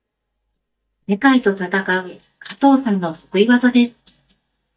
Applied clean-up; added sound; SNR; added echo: neural mask model DeepFilterNet 3.